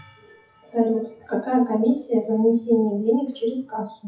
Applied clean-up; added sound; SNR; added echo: classical method WPE with log-MMSE.